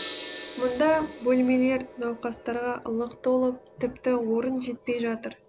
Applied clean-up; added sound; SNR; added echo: none; Gong; 15 dB; none.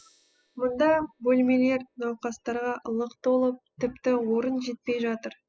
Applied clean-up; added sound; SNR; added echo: classical method spectral subtraction.